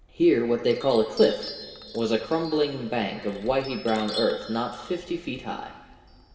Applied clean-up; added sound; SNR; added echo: none; Chime; 16 dB; reverberation time 2.3 s.